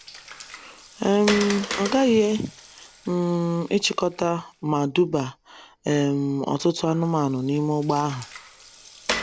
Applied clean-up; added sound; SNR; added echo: none; Water; 12 dB; none.